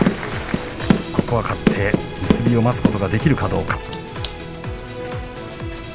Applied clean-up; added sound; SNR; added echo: none; none; none; none.